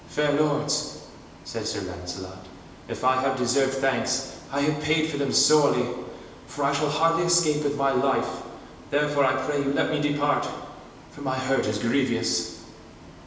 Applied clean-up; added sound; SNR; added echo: none; Bus; 20 dB; reverberation time 1.0 s.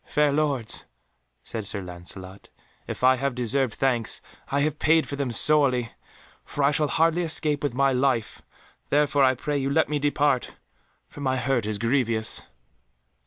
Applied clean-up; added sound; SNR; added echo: none; none; none; none.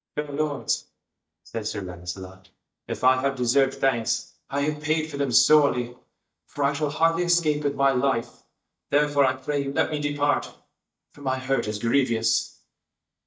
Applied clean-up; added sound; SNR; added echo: neural mask model DeepFilterNet 3.